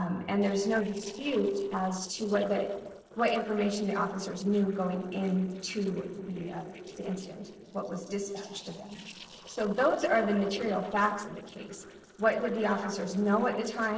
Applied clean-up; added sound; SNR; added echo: neural separator model SepFormer DNS4.